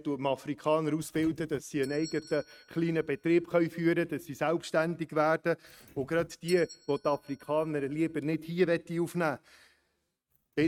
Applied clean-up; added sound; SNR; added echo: neural mask model RNNoise.